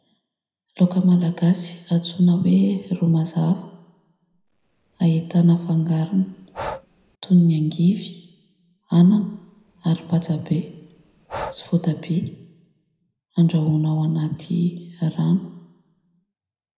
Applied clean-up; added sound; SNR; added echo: none; Breathing; 17 dB; reverberation time 0.7 s.